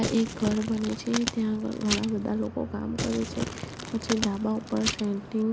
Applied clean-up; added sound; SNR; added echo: none; Crumpling, crinkling; 7 dB; none.